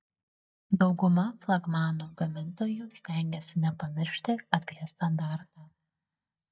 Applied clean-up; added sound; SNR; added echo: neural mask model DeepFilterNet 3.